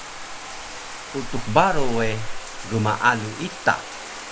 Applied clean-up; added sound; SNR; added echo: none; Bathtub (filling or washing); 4 dB; none.